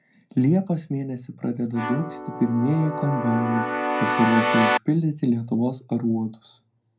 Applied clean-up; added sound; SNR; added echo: none; Keyboard (musical); 1 dB; reverberation time 0.2 s.